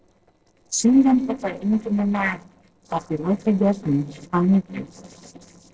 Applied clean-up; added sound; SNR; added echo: neural separator model SepFormer DNS4.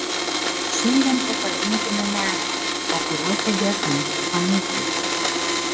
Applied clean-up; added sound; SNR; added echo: none; Domestic sounds, home sounds; -2 dB; reverberation time 1.2 s.